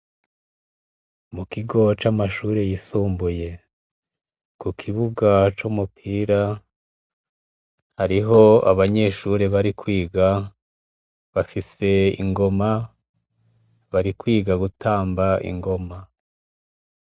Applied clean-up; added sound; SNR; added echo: none; none; none; none.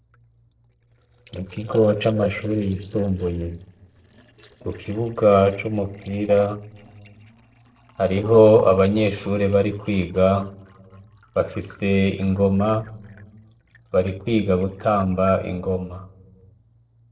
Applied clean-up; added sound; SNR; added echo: neural separator model SepFormer DNS4.